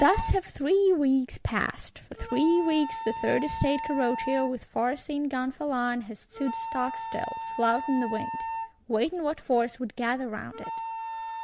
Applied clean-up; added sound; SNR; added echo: none; Wind instrument, woodwind instrument; 9 dB; none.